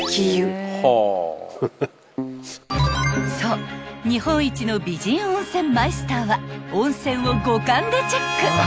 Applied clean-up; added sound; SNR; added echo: none; Keyboard (musical); 10 dB; none.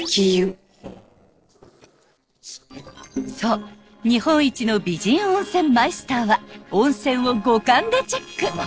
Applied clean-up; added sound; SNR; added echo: neural separator model SepFormer DNS4.